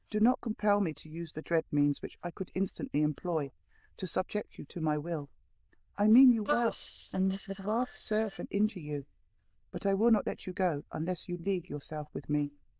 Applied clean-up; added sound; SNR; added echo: neural diffusion model UNIVERSE++.